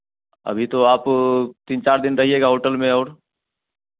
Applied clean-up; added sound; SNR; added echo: none; none; none; none.